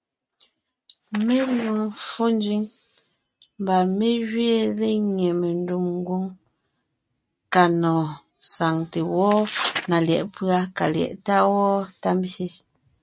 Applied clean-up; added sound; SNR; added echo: neural mask model RNNoise.